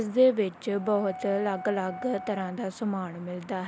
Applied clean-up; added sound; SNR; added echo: none; Wind instrument, woodwind instrument; 14 dB; none.